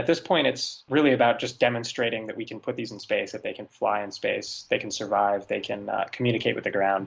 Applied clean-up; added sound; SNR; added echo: none; none; none; none.